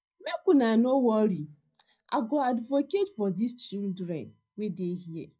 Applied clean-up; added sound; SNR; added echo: neural mask model DeepFilterNet 3.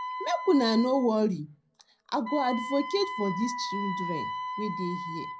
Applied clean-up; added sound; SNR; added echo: none; Wind instrument, woodwind instrument; 7 dB; reverberation time 0.4 s.